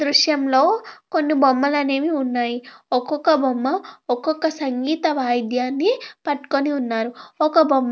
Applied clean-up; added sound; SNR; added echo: none; none; none; none.